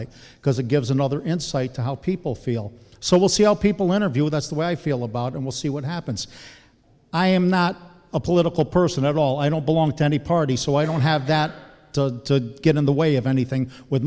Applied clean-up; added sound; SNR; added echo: none; none; none; none.